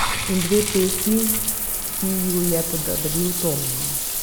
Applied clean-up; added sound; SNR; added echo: none; Bathtub (filling or washing) / Water; 0 dB; none.